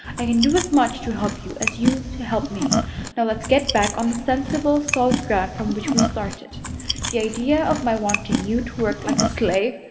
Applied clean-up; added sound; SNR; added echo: none; Chewing, mastication; 4 dB; reverberation time 2.9 s.